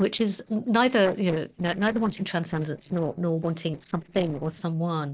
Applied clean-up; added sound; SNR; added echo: neural separator model SepFormer DNS4.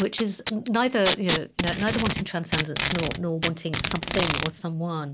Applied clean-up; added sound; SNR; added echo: none; Packing tape, duct tape; 3 dB; none.